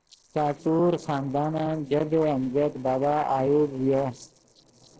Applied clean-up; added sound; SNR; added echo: neural separator model SepFormer DNS4.